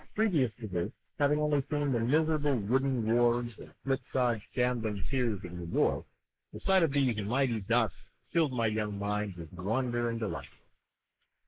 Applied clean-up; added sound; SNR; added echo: neural mask model Resemble Enhance denoiser.